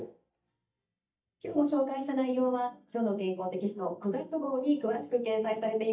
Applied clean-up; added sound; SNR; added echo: neural mask model DeepFilterNet 3.